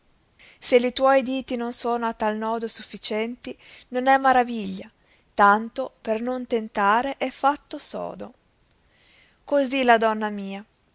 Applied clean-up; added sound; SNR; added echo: none; none; none; none.